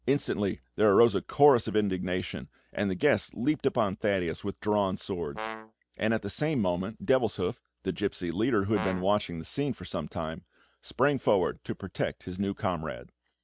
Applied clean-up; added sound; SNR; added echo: neural mask model RNNoise.